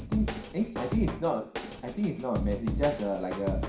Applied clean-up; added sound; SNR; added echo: none; Drum kit; 3 dB; reverberation time 0.5 s.